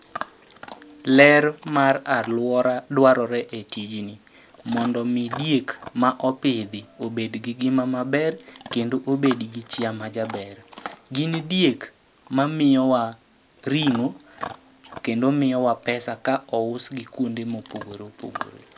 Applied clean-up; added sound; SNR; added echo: none; Chewing, mastication / Dog; 18 dB; none.